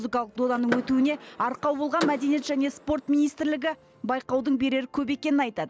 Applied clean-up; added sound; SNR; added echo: none; Door / Car; 12 dB; none.